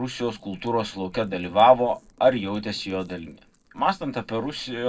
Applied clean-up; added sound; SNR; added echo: neural separator model SepFormer DNS4.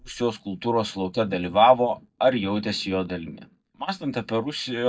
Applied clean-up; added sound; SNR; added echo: neural mask model DeepFilterNet 3.